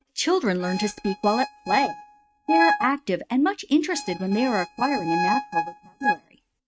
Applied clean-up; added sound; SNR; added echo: neural mask model RNNoise.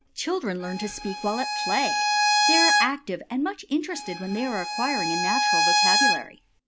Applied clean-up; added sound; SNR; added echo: none; Bowed string instrument; -4 dB; none.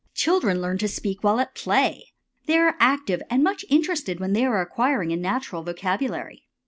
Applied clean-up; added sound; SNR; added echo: none; none; none; none.